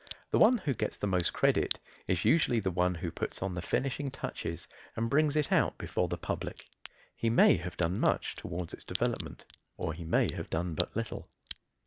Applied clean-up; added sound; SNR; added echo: none; Crack; 14 dB; none.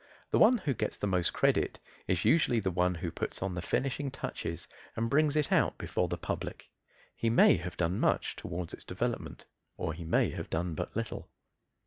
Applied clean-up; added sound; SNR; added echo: none; none; none; none.